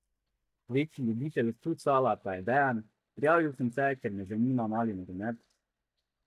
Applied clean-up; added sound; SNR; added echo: neural mask model DeepFilterNet 3.